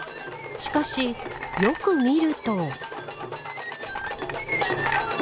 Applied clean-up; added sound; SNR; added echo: none; Chink, clink; 8 dB; none.